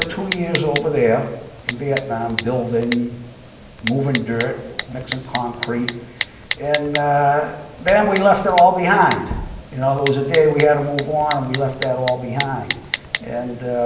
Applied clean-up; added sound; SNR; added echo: none; Typing; 11 dB; reverberation time 0.9 s.